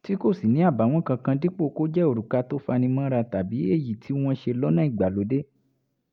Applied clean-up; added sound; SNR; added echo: none; none; none; none.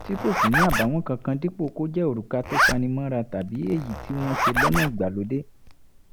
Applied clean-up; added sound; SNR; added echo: none; Zipper (clothing); 1 dB; none.